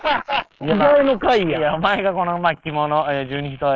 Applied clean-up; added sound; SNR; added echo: neural mask model Resemble Enhance denoiser.